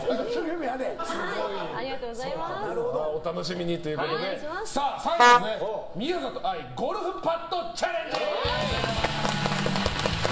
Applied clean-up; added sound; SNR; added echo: none; Vehicle horn, car horn, honking; -5 dB; reverberation time 0.5 s.